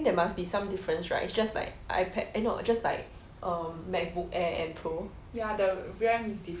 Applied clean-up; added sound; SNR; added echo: none; none; none; none.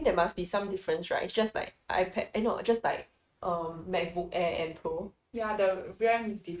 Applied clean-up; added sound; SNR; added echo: neural mask model RNNoise.